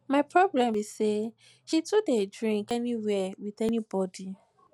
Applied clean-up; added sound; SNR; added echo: none; none; none; none.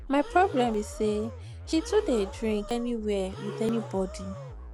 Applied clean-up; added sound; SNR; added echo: none; Musical instrument + Breathing; 11 dB; none.